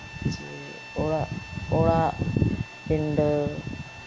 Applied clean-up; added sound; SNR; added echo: none; Bowed string instrument; 18 dB; none.